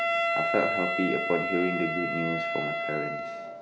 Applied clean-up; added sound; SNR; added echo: none; Wind instrument, woodwind instrument; -2 dB; none.